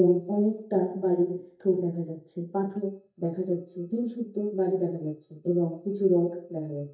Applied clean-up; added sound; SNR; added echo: neural mask model DeepFilterNet 3.